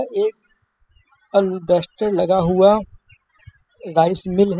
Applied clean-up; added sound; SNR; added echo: classical method spectral subtraction.